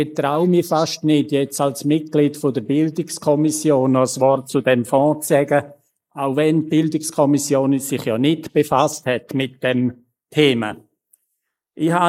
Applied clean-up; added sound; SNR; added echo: neural mask model Resemble Enhance denoiser.